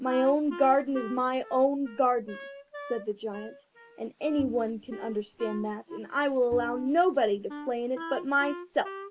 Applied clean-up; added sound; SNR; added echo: none; Wind instrument, woodwind instrument + Bowed string instrument; 14 dB; none.